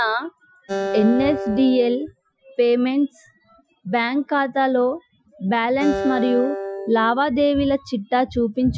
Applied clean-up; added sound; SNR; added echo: classical method Wiener filter.